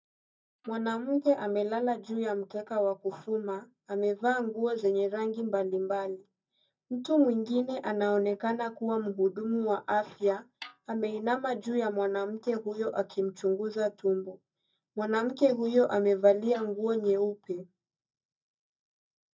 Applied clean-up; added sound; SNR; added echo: neural mask model DeepFilterNet 3.